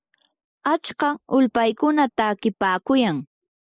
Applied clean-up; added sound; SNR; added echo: neural mask model Resemble Enhance denoiser.